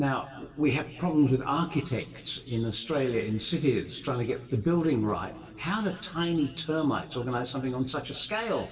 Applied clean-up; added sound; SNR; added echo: none; none; none; reverberation time 2.0 s.